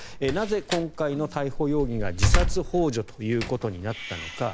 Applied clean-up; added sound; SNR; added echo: none; Slam; 1 dB; none.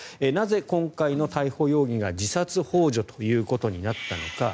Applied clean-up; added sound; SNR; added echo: none; none; none; none.